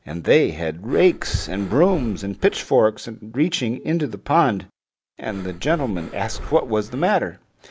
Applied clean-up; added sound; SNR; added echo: none; Breathing; 13 dB; none.